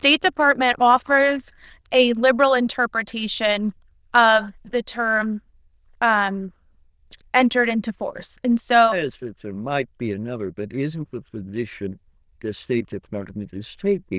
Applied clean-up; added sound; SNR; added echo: neural diffusion model UNIVERSE++.